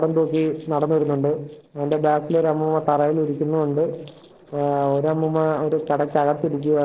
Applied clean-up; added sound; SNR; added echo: neural separator model SepFormer DNS4.